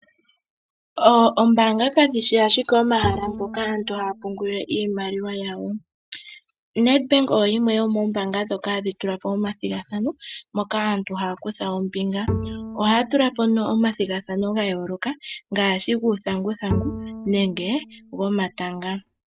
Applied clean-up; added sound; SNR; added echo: neural mask model RNNoise.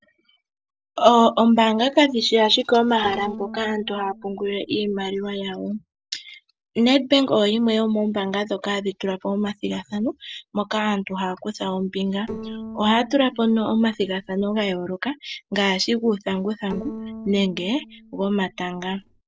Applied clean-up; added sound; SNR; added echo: neural separator model SepFormer DNS4.